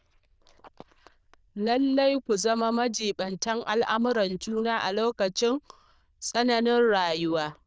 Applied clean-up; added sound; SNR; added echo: neural diffusion model UNIVERSE++.